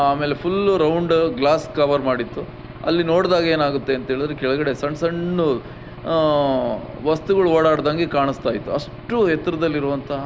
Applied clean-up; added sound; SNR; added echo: none; Engine / Aircraft; 16 dB; none.